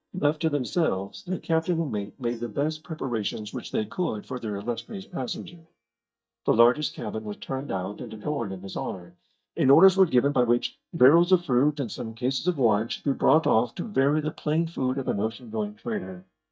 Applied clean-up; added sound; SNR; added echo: neural mask model DeepFilterNet 3.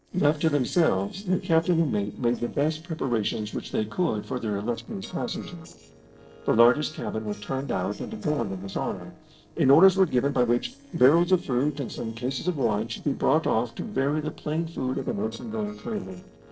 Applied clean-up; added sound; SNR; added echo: neural separator model SepFormer DNS4.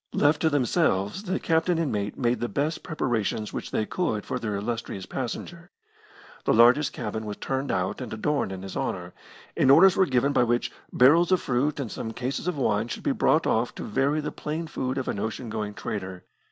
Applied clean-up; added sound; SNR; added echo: none; none; none; none.